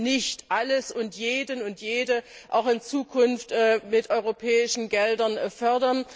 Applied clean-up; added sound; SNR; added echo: none; none; none; none.